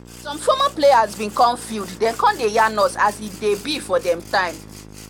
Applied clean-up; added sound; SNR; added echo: none; Sawing + Musical instrument; 19 dB; none.